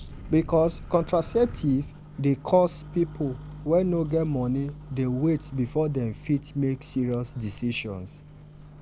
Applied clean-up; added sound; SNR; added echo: none; Microwave oven; 15 dB; none.